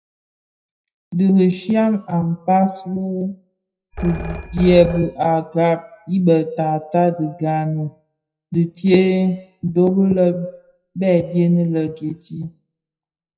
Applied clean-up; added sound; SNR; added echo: classical method WPE with log-MMSE.